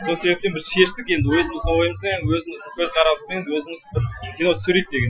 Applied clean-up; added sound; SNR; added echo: classical method Wiener filter.